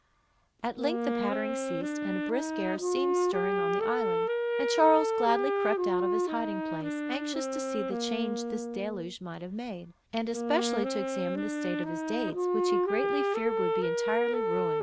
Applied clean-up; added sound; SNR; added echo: none; Wind instrument, woodwind instrument; -3 dB; none.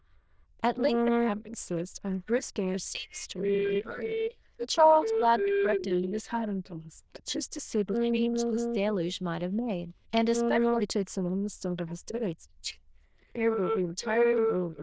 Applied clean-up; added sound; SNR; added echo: neural diffusion model UNIVERSE++.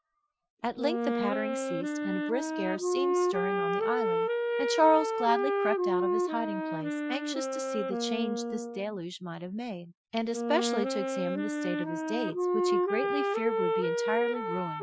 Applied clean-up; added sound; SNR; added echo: classical method Wiener filter.